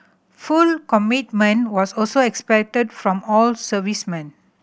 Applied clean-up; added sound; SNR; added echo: none; none; none; none.